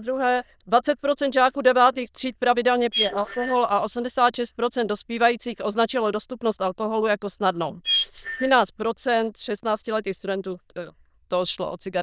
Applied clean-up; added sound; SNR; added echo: neural diffusion model UNIVERSE++.